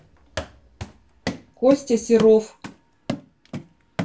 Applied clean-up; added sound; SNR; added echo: none; Run; 11 dB; reverberation time 0.2 s.